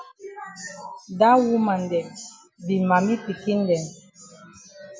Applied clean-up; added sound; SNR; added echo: none; none; none; none.